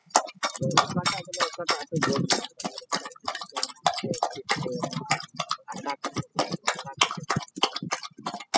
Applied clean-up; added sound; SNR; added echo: classical method spectral subtraction.